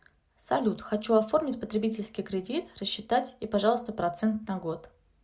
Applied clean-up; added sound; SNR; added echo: none; none; none; none.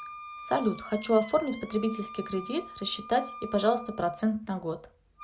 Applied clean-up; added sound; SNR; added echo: none; Wind instrument, woodwind instrument; 15 dB; none.